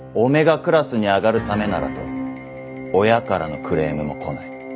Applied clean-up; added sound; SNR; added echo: none; none; none; none.